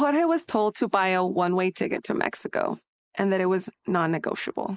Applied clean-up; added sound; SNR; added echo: neural mask model Resemble Enhance denoiser.